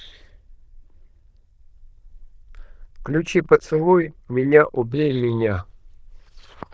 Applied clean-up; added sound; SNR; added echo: neural diffusion model UNIVERSE++.